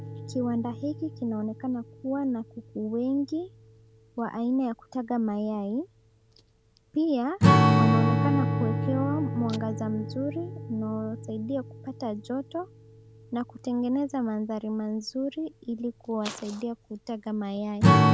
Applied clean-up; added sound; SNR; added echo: none; Strum; -2 dB; none.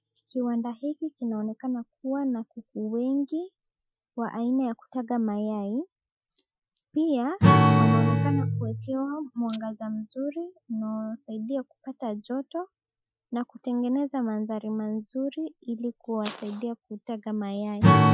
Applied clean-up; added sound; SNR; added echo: classical method Wiener filter.